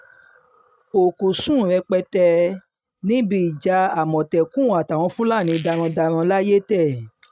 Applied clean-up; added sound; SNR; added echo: neural mask model RNNoise.